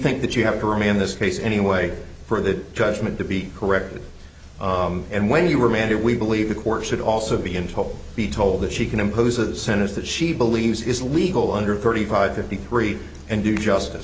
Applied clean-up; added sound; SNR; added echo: none; none; none; none.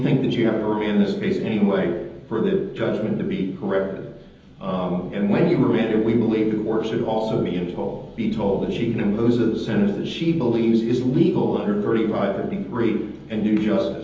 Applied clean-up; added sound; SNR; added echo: none; none; none; reverberation time 0.9 s.